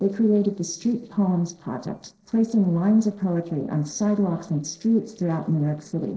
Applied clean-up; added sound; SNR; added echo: neural separator model SepFormer DNS4.